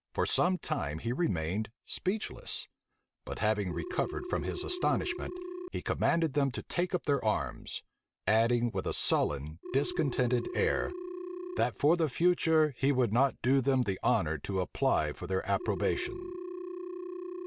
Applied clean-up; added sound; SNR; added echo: none; Telephone; 12 dB; none.